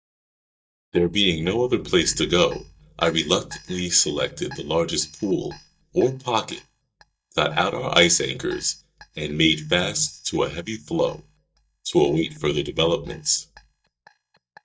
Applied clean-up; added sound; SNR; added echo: neural mask model DeepFilterNet 3.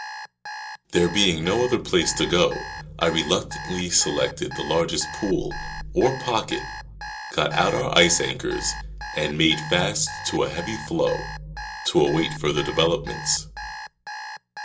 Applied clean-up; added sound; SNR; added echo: none; Alarm; 12 dB; reverberation time 0.2 s.